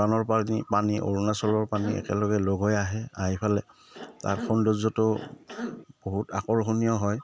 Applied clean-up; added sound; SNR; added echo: none; Cough; 13 dB; none.